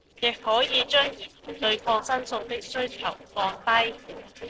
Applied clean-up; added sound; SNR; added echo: neural separator model SepFormer DNS4.